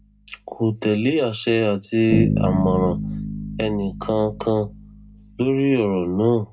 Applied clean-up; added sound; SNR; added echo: none; Bass guitar; 7 dB; reverberation time 0.2 s.